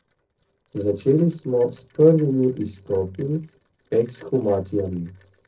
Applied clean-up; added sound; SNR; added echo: neural separator model SepFormer DNS4.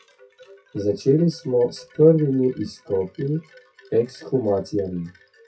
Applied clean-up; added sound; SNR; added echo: classical method WPE with log-MMSE.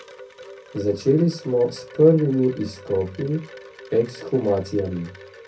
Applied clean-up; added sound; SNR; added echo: none; Wind chime; 20 dB; reverberation time 0.3 s.